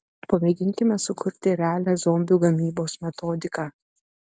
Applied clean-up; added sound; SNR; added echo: none; none; none; none.